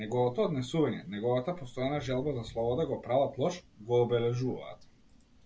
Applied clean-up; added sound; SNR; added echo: none; Crow; 20 dB; none.